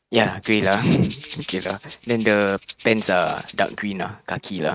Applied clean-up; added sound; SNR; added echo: neural mask model RNNoise.